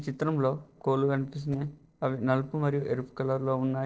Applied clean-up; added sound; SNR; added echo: neural separator model SepFormer DNS4.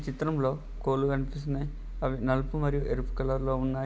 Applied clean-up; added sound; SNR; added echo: none; none; none; none.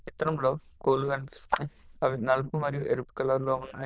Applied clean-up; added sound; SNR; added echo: neural diffusion model UNIVERSE++.